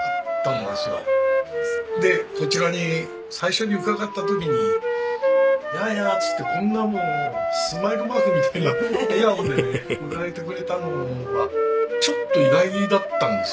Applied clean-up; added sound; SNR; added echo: none; Wind instrument, woodwind instrument; -2 dB; none.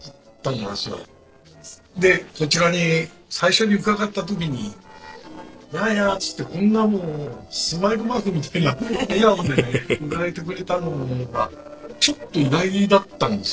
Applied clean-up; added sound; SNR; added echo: neural separator model SepFormer DNS4.